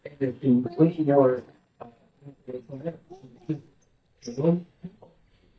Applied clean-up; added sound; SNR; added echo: neural mask model DeepFilterNet 3.